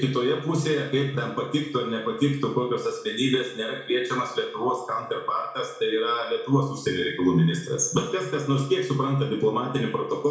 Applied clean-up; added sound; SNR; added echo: none; none; none; reverberation time 0.6 s.